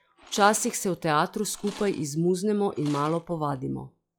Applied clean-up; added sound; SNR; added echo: classical method log-MMSE.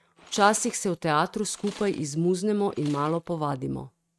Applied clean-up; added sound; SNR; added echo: neural mask model RNNoise.